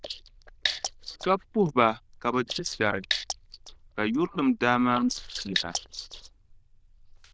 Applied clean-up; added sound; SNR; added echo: neural diffusion model UNIVERSE++.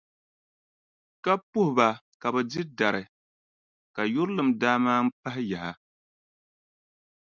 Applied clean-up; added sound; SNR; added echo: none; none; none; none.